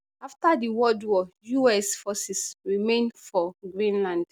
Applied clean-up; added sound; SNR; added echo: none; none; none; none.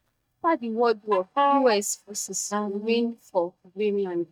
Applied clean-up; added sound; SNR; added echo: neural mask model DeepFilterNet 3.